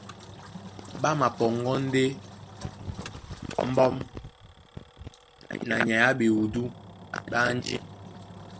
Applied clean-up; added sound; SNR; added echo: none; Engine; 17 dB; none.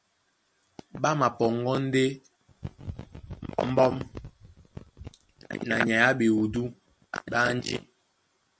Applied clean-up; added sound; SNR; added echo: none; none; none; none.